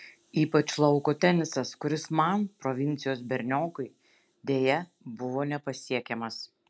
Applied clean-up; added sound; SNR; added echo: none; none; none; none.